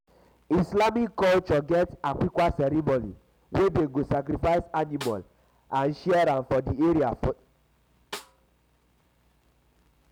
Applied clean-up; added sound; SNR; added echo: none; Snare drum; 19 dB; none.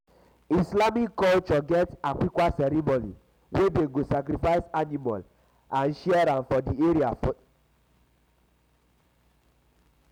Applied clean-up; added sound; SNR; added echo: none; none; none; none.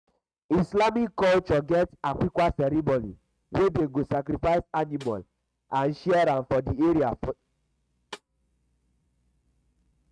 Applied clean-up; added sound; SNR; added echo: neural mask model RNNoise.